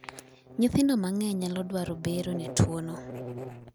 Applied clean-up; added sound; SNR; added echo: none; Buzz; 13 dB; none.